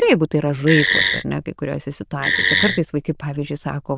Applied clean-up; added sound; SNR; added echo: neural diffusion model UNIVERSE++.